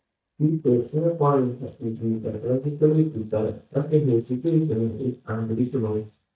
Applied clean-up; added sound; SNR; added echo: neural mask model DeepFilterNet 3.